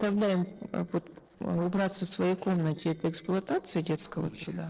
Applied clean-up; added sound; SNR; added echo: neural separator model SepFormer DNS4.